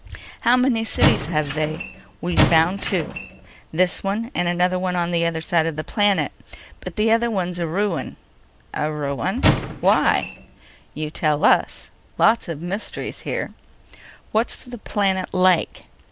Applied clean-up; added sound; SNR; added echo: none; Squeak / Wood; 1 dB; none.